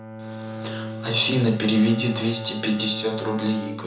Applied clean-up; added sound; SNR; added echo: none; Bowed string instrument; 10 dB; reverberation time 0.6 s.